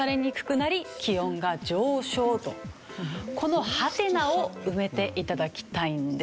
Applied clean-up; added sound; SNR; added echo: none; none; none; none.